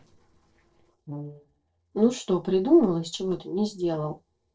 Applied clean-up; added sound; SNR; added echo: neural separator model SepFormer DNS4.